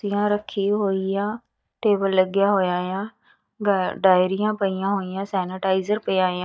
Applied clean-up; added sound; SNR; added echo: neural mask model DeepFilterNet 3.